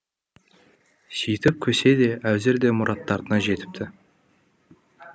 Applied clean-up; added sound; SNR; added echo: none; none; none; none.